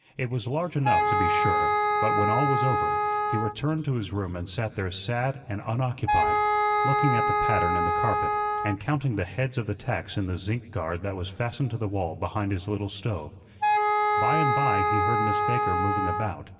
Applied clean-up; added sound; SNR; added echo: none; Wind instrument, woodwind instrument; -4 dB; reverberation time 1.6 s.